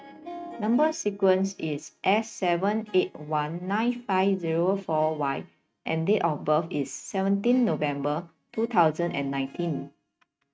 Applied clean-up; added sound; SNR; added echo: neural mask model RNNoise.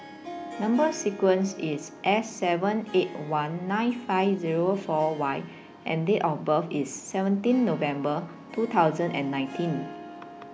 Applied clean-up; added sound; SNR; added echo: none; Harp; 17 dB; none.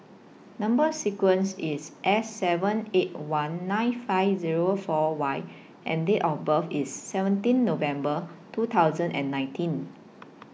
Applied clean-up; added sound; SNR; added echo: none; none; none; none.